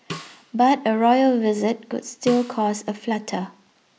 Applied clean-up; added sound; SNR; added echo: none; Snare drum; 19 dB; none.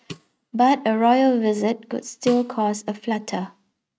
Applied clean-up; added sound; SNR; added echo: neural mask model RNNoise.